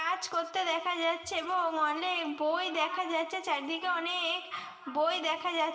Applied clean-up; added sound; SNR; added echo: none; none; none; reverberation time 1.6 s.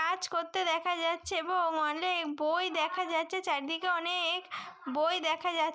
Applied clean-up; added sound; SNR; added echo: none; none; none; none.